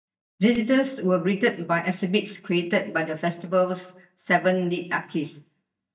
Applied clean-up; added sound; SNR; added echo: neural mask model DeepFilterNet 3.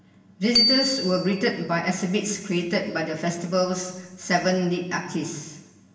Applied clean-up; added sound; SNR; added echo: none; Bicycle bell; 3 dB; reverberation time 1.1 s.